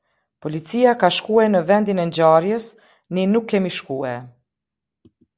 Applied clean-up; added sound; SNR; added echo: none; none; none; none.